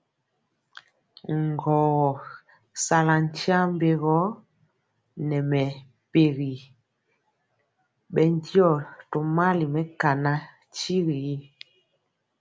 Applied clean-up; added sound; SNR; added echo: none; none; none; none.